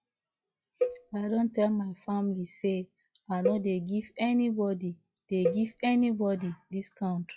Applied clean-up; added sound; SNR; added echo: classical method log-MMSE.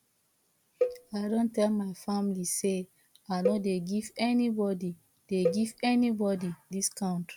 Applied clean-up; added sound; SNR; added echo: none; Cowbell; 7 dB; none.